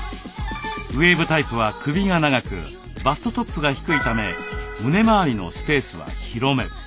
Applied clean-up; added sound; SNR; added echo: none; Wind instrument, woodwind instrument; 19 dB; none.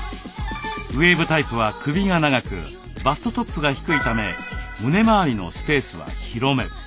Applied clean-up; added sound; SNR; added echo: none; none; none; none.